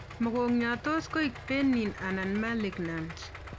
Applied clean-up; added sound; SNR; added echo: none; Idling; 13 dB; none.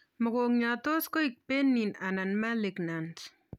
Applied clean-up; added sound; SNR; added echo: none; none; none; none.